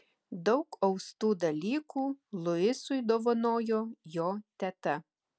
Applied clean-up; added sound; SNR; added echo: none; none; none; none.